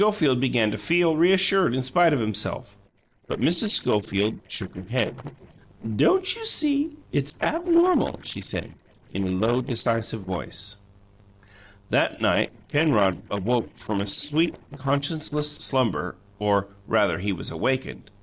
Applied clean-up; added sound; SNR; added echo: neural separator model SepFormer DNS4.